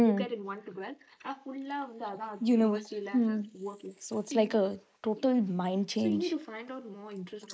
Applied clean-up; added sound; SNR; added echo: neural mask model Resemble Enhance denoiser.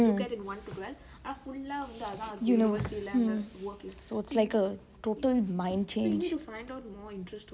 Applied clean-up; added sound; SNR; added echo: none; none; none; none.